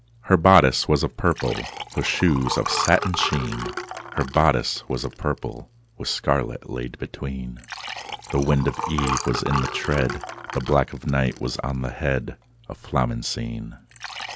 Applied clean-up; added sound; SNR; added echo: none; Liquid; 10 dB; none.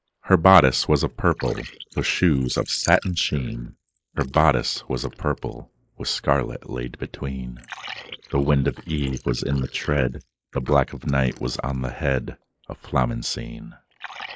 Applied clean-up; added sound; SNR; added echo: neural mask model Resemble Enhance denoiser.